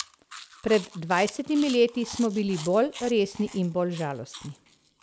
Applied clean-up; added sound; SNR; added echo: none; Chewing, mastication; 17 dB; none.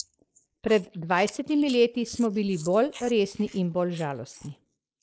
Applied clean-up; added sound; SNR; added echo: neural mask model Resemble Enhance denoiser.